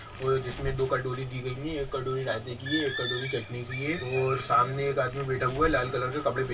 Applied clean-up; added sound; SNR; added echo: none; Bird; 10 dB; reverberation time 0.2 s.